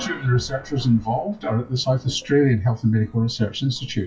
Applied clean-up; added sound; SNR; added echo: classical method WPE with log-MMSE.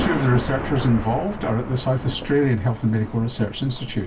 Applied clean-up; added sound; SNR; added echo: none; Thunder; 9 dB; reverberation time 0.1 s.